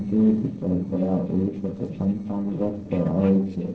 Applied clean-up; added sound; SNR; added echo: neural separator model SepFormer DNS4.